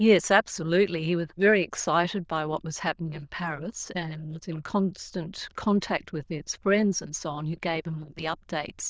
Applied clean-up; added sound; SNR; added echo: neural diffusion model UNIVERSE++.